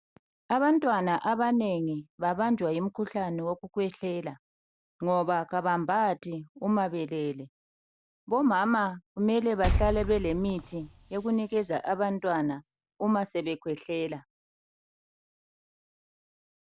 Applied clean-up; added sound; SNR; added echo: none; Liquid; 5 dB; none.